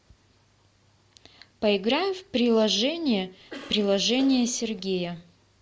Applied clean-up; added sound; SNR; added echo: none; Cough; 18 dB; none.